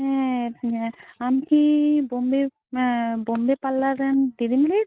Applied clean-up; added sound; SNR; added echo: neural mask model DeepFilterNet 3.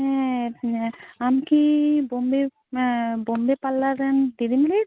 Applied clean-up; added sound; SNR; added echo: none; none; none; none.